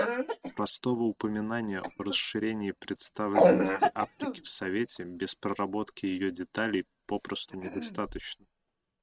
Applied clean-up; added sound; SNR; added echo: neural mask model RNNoise.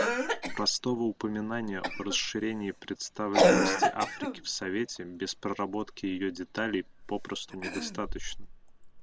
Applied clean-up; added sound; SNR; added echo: none; Cough; -1 dB; none.